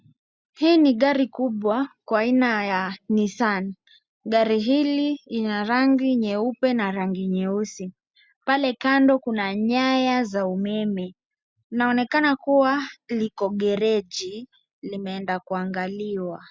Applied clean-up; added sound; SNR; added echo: none; none; none; none.